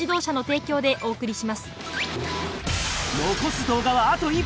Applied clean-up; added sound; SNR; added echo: none; none; none; none.